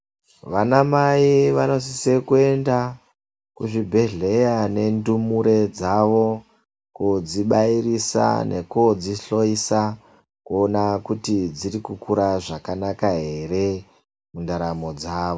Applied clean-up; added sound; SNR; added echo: none; none; none; none.